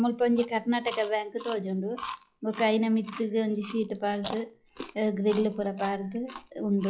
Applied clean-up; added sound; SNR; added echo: classical method log-MMSE.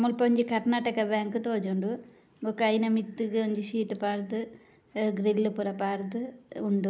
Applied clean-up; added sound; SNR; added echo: none; none; none; none.